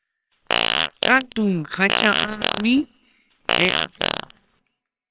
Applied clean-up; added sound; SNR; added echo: neural separator model SepFormer WHAMR!.